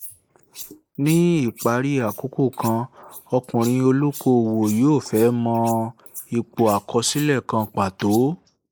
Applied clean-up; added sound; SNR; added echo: neural mask model Resemble Enhance denoiser.